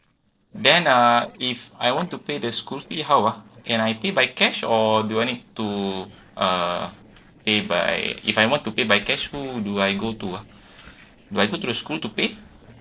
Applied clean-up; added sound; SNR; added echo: neural separator model SepFormer DNS4.